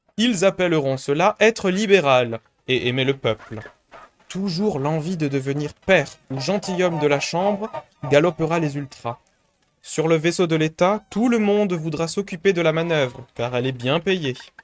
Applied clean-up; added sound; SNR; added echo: neural mask model RNNoise.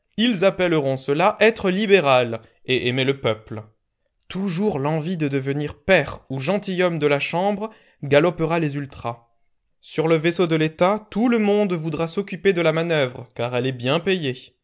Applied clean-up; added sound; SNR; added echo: none; none; none; none.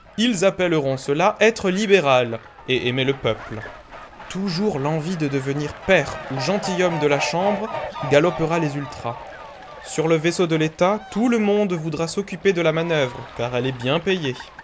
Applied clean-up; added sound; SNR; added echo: none; Fowl; 14 dB; none.